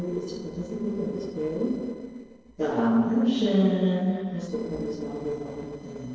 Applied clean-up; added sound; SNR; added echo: neural separator model SepFormer DNS4.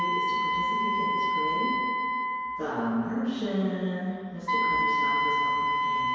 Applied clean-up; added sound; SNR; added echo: none; Wind instrument, woodwind instrument; -5 dB; reverberation time 2.2 s.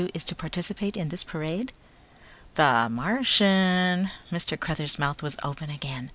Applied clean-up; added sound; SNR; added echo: none; none; none; none.